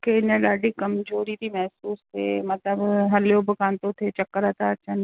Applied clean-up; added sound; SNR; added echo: none; none; none; none.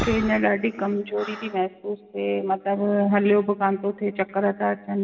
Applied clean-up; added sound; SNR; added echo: none; Breathing; 16 dB; reverberation time 2.5 s.